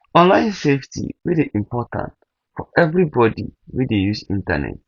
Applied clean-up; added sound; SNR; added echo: none; none; none; none.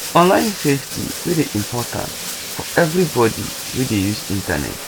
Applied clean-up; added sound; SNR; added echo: none; Bathtub (filling or washing); 9 dB; none.